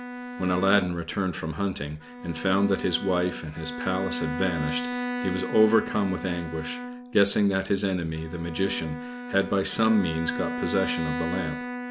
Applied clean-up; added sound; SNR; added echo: none; Bowed string instrument; 8 dB; none.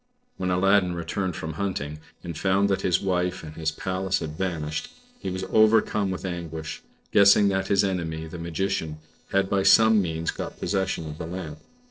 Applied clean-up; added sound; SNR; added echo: neural separator model SepFormer DNS4.